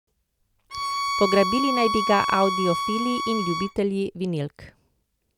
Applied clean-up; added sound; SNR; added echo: none; Bowed string instrument; 2 dB; none.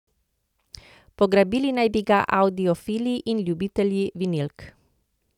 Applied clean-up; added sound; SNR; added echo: none; none; none; none.